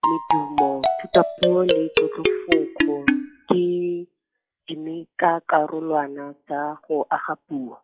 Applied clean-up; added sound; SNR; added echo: classical method log-MMSE.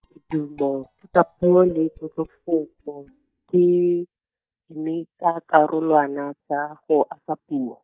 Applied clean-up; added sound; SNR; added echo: neural mask model DeepFilterNet 3.